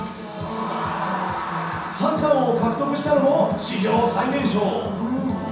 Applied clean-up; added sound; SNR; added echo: none; none; none; reverberation time 0.7 s.